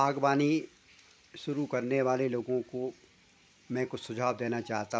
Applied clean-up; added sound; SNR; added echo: none; none; none; none.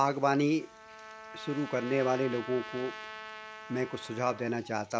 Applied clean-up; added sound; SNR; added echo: none; Trumpet; 14 dB; none.